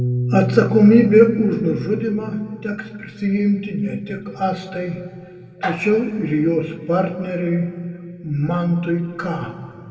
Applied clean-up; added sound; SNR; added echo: none; Piano; 12 dB; reverberation time 1.9 s.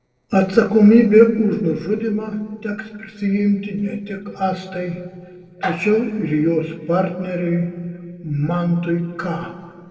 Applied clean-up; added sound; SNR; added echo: neural separator model SepFormer DNS4.